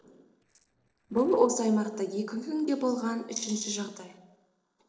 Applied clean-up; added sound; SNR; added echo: neural separator model SepFormer DNS4.